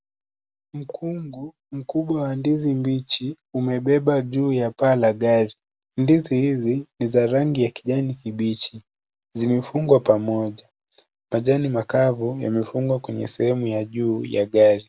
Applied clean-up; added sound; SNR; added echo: none; none; none; none.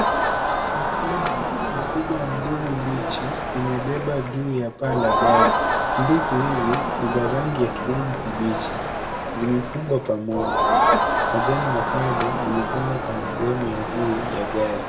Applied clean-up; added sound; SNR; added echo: none; Crowd; -2 dB; reverberation time 0.9 s.